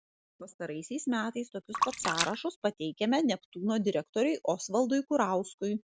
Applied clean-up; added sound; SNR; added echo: none; Splash, splatter; 5 dB; none.